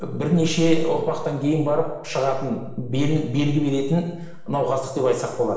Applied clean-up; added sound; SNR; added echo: none; none; none; reverberation time 0.9 s.